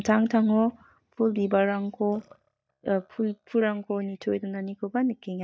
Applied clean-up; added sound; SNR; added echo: neural mask model DeepFilterNet 3.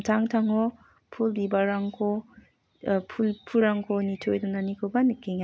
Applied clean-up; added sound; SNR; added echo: none; none; none; none.